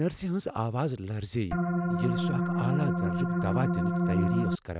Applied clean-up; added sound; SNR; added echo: none; Organ; -4 dB; none.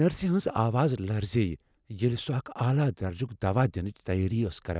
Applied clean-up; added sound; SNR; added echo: none; none; none; none.